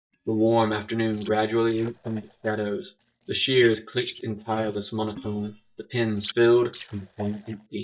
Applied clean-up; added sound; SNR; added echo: neural mask model DeepFilterNet 3.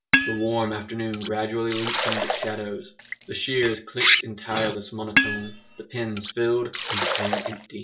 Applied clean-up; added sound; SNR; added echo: none; Liquid; -1 dB; reverberation time 0.2 s.